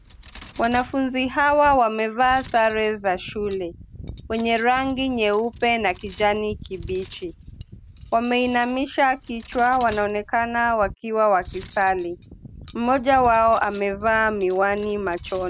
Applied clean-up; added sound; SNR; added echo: none; Cutlery, silverware; 19 dB; none.